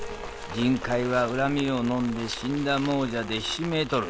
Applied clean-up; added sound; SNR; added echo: none; Rain; 13 dB; none.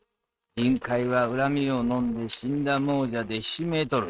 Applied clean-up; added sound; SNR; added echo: neural mask model RNNoise.